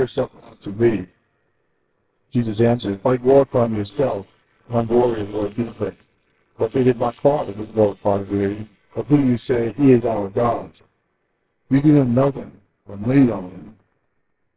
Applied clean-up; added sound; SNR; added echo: neural separator model SepFormer WHAMR!.